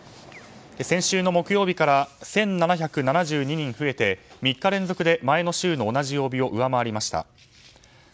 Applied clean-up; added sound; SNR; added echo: none; none; none; none.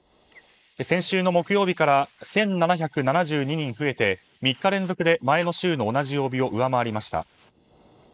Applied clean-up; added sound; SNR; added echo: neural mask model Resemble Enhance denoiser.